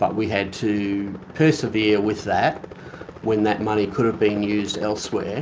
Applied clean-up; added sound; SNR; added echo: none; none; none; none.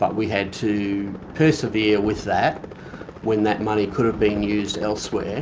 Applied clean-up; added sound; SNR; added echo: none; Thunder; 18 dB; none.